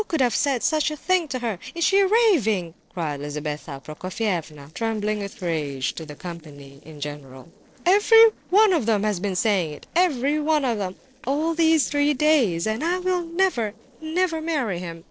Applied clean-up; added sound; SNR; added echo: neural separator model SepFormer DNS4.